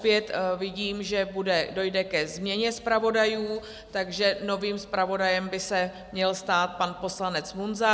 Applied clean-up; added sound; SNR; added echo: none; none; none; none.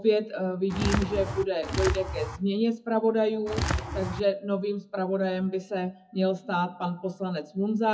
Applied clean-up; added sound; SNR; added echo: classical method WPE with log-MMSE.